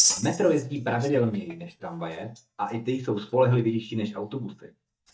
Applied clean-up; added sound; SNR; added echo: neural mask model DeepFilterNet 3.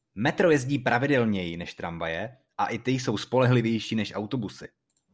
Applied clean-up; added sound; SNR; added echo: none; none; none; none.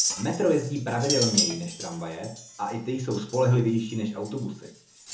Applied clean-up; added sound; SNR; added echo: none; Chink, clink; 6 dB; reverberation time 0.5 s.